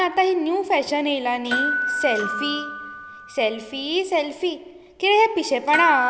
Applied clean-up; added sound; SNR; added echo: none; Door / Bell; 7 dB; none.